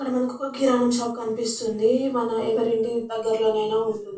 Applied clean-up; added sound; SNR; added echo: none; none; none; reverberation time 0.3 s.